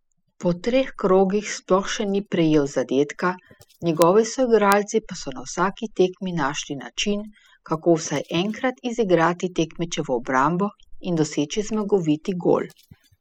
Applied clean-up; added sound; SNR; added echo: classical method spectral subtraction.